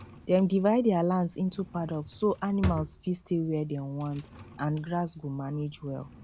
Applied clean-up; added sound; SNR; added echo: none; Drawer open or close; 13 dB; none.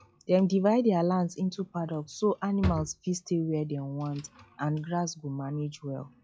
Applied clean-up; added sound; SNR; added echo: classical method log-MMSE.